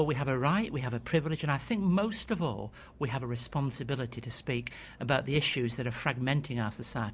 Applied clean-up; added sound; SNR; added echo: none; none; none; none.